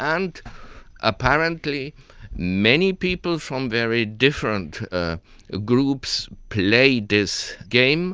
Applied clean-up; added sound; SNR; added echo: none; none; none; none.